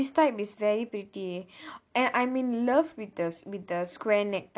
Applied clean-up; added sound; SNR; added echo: none; none; none; none.